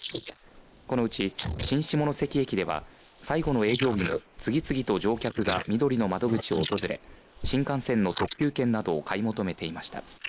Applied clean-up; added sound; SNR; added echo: neural mask model Resemble Enhance denoiser.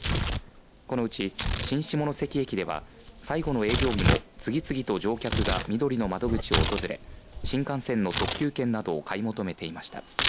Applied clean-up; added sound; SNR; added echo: none; Tearing; 2 dB; none.